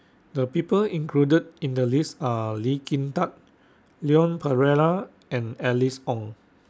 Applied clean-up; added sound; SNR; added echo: none; none; none; none.